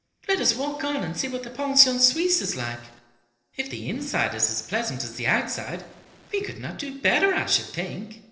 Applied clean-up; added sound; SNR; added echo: neural separator model SepFormer DNS4.